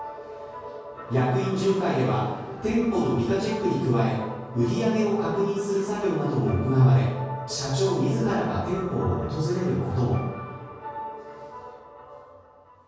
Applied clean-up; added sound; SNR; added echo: none; none; none; reverberation time 1.3 s.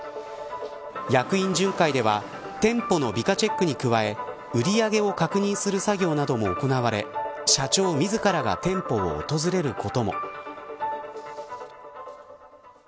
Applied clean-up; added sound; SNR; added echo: none; none; none; none.